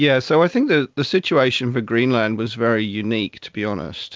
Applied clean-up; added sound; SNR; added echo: none; none; none; none.